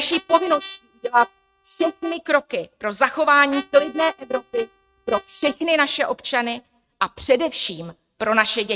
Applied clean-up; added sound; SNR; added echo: neural mask model RNNoise.